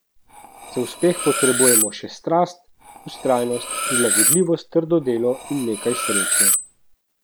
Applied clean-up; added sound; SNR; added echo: none; Cutlery, silverware; 1 dB; none.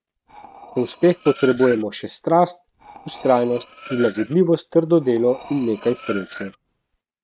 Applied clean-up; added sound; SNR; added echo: neural mask model RNNoise.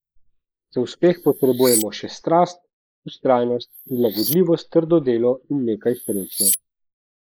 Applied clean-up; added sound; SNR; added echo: neural mask model Resemble Enhance denoiser.